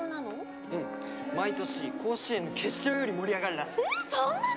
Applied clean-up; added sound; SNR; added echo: none; Bowed string instrument; 13 dB; none.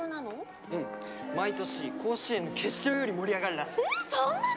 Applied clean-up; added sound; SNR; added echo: none; none; none; none.